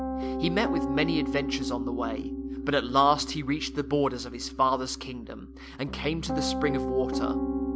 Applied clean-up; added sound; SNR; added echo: none; Piano; 3 dB; none.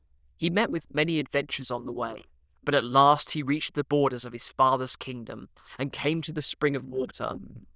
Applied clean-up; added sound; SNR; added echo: neural diffusion model UNIVERSE++.